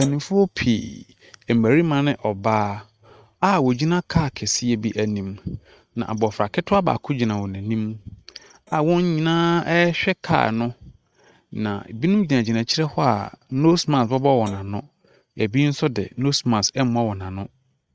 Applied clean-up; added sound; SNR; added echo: neural mask model RNNoise.